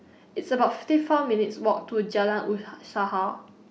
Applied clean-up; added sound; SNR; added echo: none; none; none; none.